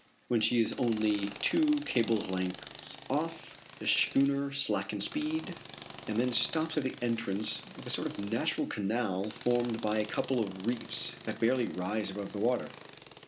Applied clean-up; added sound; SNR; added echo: none; Tools; 13 dB; none.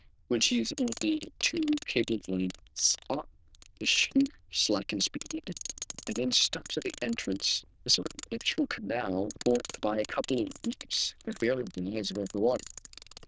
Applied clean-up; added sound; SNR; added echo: neural diffusion model UNIVERSE++.